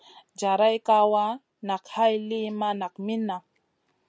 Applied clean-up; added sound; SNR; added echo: none; none; none; none.